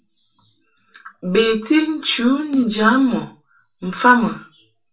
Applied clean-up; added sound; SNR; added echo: none; Snare drum; 15 dB; reverberation time 0.2 s.